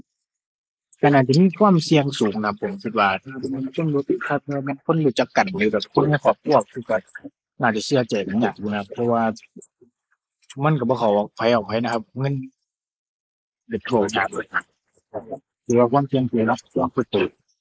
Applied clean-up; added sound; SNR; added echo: neural mask model Resemble Enhance denoiser.